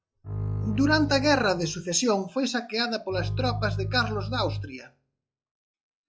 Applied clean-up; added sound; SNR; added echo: classical method log-MMSE.